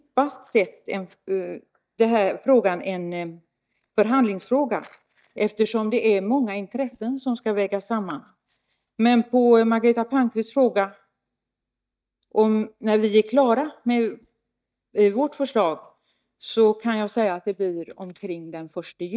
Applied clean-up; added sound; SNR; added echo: neural mask model DeepFilterNet 3.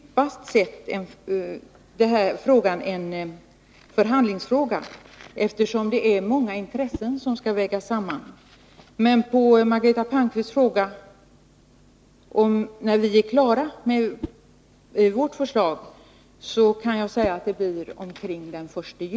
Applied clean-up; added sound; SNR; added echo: none; Whoosh, swoosh, swish; 19 dB; none.